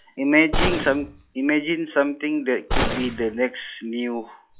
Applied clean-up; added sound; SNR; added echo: classical method log-MMSE.